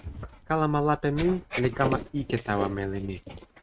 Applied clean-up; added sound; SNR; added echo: neural mask model RNNoise.